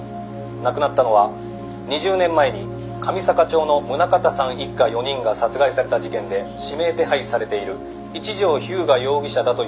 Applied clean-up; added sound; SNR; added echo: none; none; none; none.